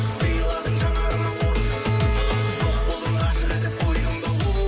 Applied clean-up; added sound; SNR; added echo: none; Wind instrument, woodwind instrument; 14 dB; none.